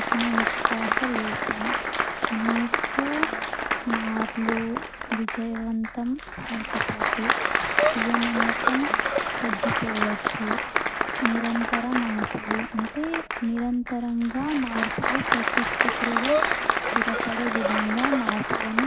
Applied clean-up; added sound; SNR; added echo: none; Applause + Breathing; -3 dB; none.